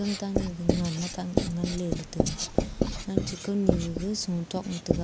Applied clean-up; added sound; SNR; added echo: none; Writing; -1 dB; none.